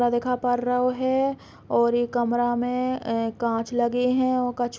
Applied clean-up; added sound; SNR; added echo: none; none; none; none.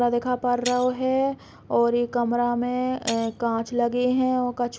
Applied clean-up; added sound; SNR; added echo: none; Shatter; 19 dB; none.